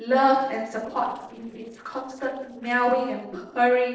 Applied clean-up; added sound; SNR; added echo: neural separator model SepFormer DNS4.